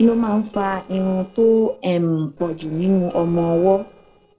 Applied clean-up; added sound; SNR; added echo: neural separator model SepFormer DNS4.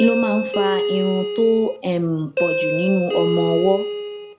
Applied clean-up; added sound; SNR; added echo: none; Doorbell; 2 dB; reverberation time 0.4 s.